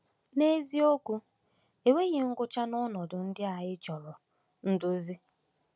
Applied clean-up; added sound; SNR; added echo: none; none; none; none.